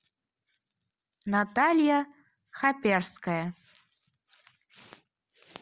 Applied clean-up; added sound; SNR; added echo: none; none; none; none.